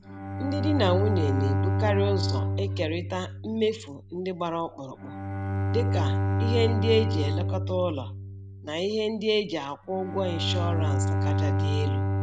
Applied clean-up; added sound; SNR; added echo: none; Bowed string instrument; -2 dB; none.